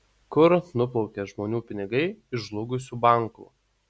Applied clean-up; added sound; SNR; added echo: none; none; none; none.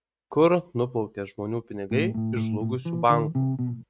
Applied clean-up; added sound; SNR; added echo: neural mask model RNNoise.